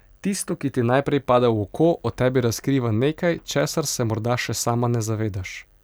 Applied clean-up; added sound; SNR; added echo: none; none; none; none.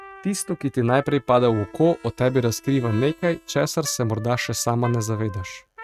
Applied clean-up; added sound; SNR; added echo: neural mask model RNNoise.